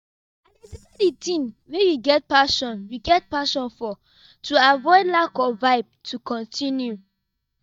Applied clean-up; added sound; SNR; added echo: neural mask model DeepFilterNet 3.